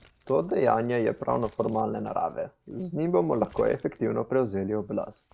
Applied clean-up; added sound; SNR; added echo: neural mask model RNNoise.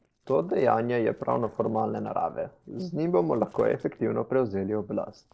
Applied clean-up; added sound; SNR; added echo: neural separator model SepFormer DNS4.